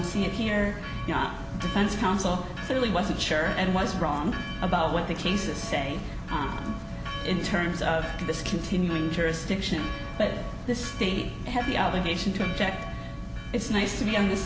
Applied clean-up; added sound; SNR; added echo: none; Church bell; 13 dB; none.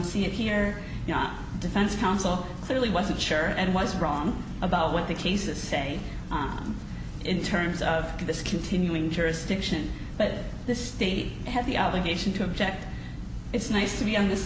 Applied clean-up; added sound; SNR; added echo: none; none; none; none.